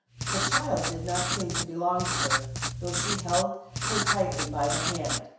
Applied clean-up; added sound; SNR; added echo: none; Writing; -2 dB; reverberation time 0.7 s.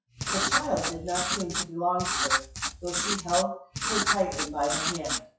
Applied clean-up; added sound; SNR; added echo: classical method WPE with log-MMSE.